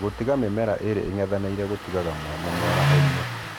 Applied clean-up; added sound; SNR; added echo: none; Engine starting; 1 dB; none.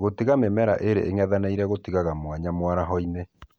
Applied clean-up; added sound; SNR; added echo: none; none; none; none.